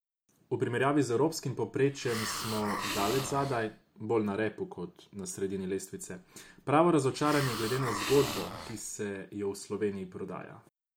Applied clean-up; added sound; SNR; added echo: none; Hiss; 8 dB; none.